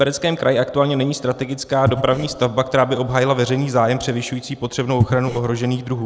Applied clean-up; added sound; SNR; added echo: neural separator model SepFormer DNS4.